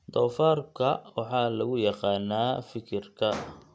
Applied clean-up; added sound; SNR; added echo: none; none; none; none.